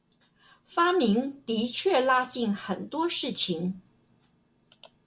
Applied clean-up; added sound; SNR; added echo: none; none; none; none.